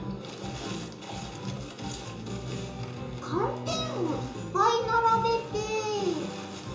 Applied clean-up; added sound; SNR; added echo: none; Bowed string instrument; 14 dB; reverberation time 0.6 s.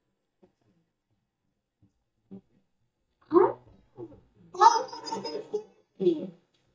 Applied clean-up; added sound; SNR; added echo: neural mask model DeepFilterNet 3.